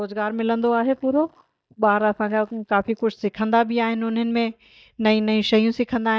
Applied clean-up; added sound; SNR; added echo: neural mask model DeepFilterNet 3.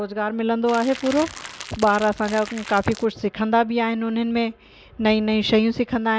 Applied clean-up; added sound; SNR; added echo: none; Crackle; 15 dB; none.